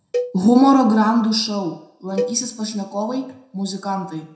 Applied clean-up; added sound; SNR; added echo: none; Cowbell; 12 dB; reverberation time 0.5 s.